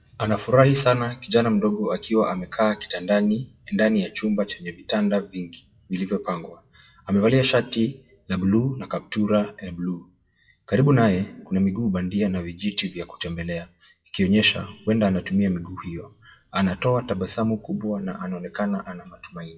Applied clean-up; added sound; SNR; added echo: classical method WPE with log-MMSE.